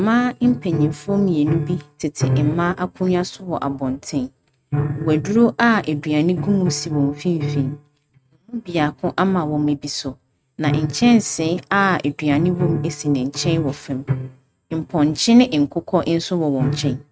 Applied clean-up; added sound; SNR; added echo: neural mask model RNNoise.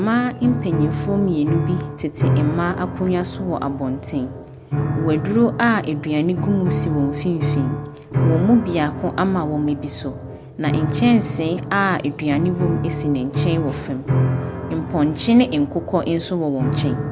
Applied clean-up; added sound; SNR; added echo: none; Piano; 3 dB; none.